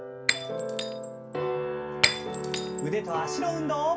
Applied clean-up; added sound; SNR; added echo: none; Shatter; 3 dB; reverberation time 0.7 s.